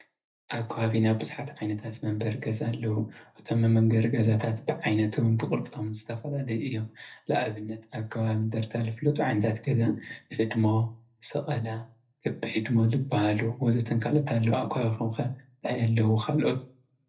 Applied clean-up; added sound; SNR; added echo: none; none; none; reverberation time 0.3 s.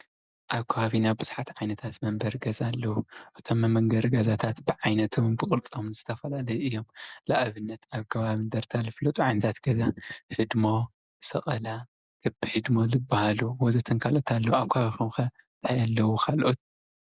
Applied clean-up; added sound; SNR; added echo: none; none; none; none.